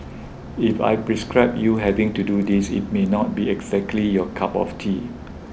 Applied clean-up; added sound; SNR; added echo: none; Bus; 17 dB; none.